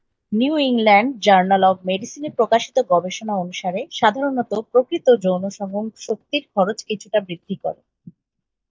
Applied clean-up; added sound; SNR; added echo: neural mask model DeepFilterNet 3.